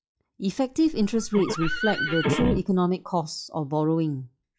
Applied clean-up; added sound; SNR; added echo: classical method log-MMSE.